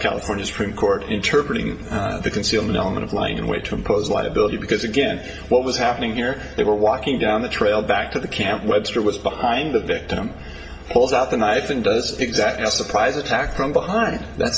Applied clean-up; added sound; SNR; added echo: none; Musical instrument; 20 dB; reverberation time 0.8 s.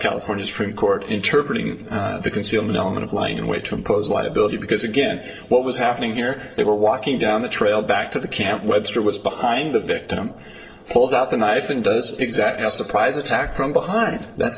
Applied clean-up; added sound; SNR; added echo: neural separator model SepFormer DNS4.